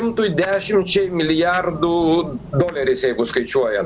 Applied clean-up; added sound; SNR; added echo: none; Rain / Thunderstorm; 19 dB; none.